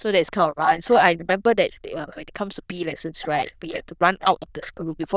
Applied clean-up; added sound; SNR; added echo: neural diffusion model UNIVERSE++.